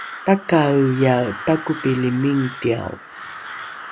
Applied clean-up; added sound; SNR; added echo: none; Crow; 14 dB; none.